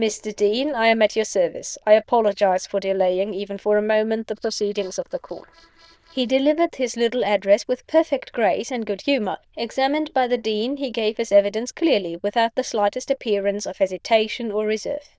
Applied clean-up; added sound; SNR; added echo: neural diffusion model UNIVERSE++.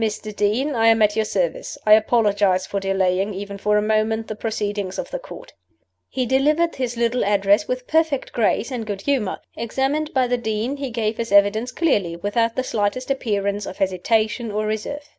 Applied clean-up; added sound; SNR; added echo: none; none; none; none.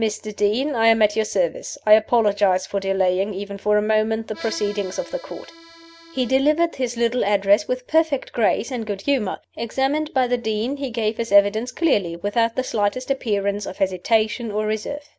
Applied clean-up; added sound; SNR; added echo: none; Accordion; 19 dB; none.